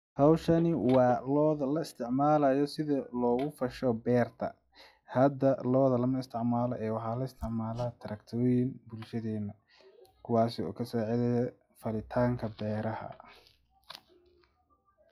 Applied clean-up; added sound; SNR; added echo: classical method log-MMSE.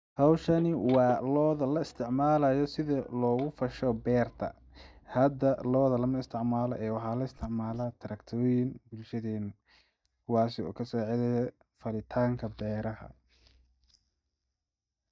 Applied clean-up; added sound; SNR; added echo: neural mask model DeepFilterNet 3.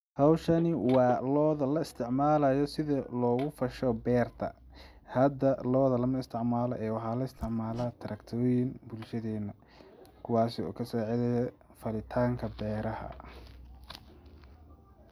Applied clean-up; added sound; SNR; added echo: none; Hammer; 18 dB; none.